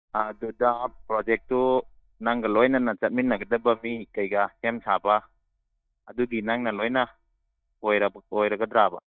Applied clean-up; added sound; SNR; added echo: neural mask model DeepFilterNet 3.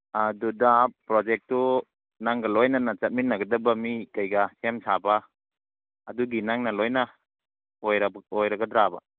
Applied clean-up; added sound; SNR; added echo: none; none; none; none.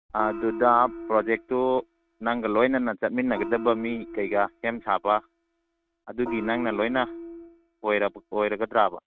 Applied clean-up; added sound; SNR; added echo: neural mask model RNNoise.